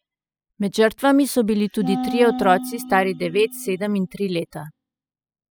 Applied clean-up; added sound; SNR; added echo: classical method spectral subtraction.